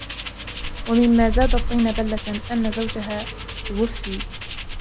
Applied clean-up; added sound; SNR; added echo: none; Rattle (instrument) + Car passing by; 3 dB; none.